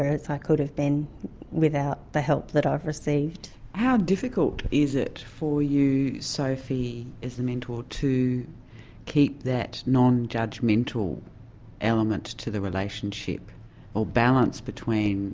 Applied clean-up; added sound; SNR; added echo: none; none; none; none.